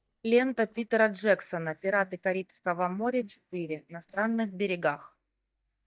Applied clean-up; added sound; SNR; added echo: neural mask model DeepFilterNet 3.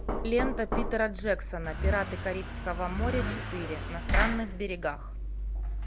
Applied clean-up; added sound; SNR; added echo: none; Accelerating, revving, vroom / Car + Knock; -1 dB; none.